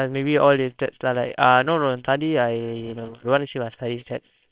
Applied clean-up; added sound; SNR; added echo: neural separator model SepFormer WHAMR!.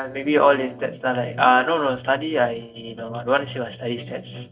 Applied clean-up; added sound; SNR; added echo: neural mask model DeepFilterNet 3.